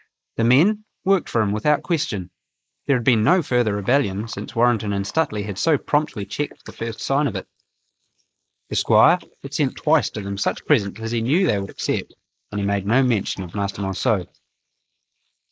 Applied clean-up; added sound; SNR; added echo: neural mask model Resemble Enhance denoiser.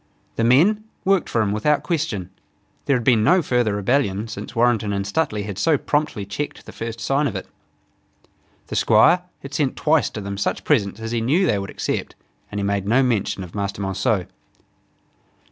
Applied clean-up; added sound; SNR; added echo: none; none; none; none.